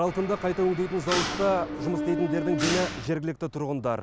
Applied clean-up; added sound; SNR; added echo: none; Mechanisms; 4 dB; none.